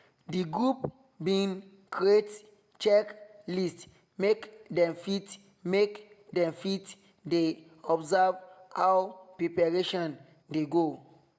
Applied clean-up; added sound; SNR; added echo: none; none; none; none.